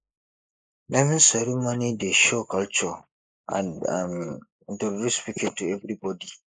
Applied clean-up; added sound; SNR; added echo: neural mask model Resemble Enhance denoiser.